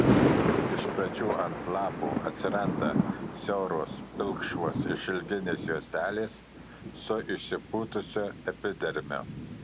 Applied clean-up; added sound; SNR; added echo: none; Thunder; -2 dB; none.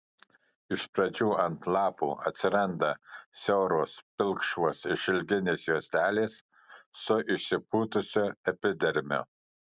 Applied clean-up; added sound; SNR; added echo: none; none; none; none.